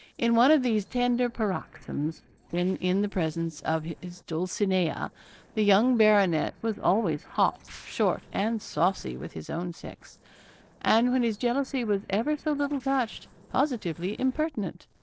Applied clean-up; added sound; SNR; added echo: neural separator model SepFormer DNS4.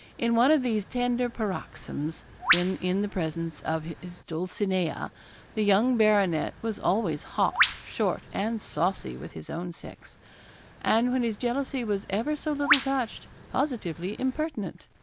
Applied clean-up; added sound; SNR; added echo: none; Bird vocalization, bird call, bird song; 6 dB; none.